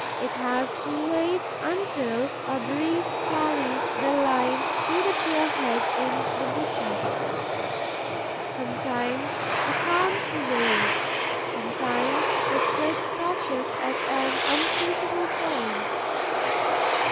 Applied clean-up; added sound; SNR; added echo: none; Aircraft + Fireworks; -3 dB; none.